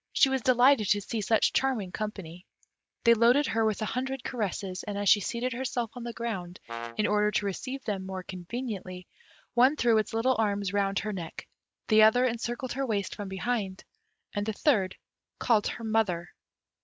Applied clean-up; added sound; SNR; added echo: none; Brass instrument; 13 dB; none.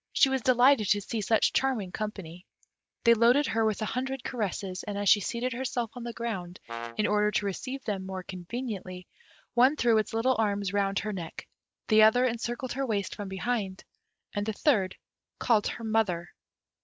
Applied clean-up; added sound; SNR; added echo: neural separator model SepFormer DNS4.